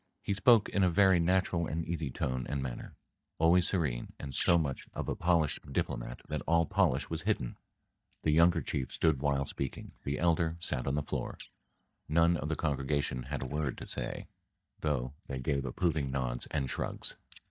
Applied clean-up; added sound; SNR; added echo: neural mask model DeepFilterNet 3.